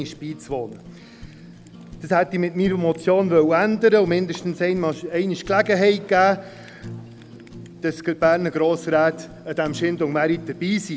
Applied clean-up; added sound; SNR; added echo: none; Fire; 19 dB; none.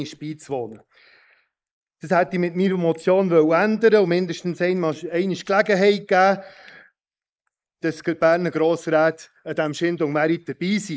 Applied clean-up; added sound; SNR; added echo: neural mask model Resemble Enhance denoiser.